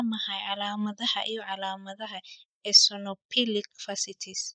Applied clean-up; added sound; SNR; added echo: neural mask model Resemble Enhance denoiser.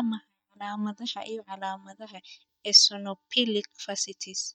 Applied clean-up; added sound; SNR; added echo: neural mask model DeepFilterNet 3.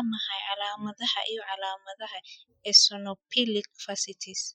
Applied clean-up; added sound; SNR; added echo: classical method Wiener filter.